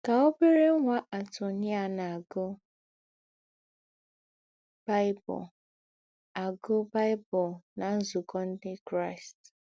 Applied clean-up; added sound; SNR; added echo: none; none; none; none.